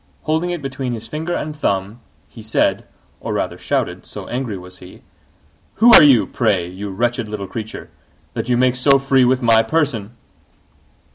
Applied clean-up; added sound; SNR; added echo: none; none; none; none.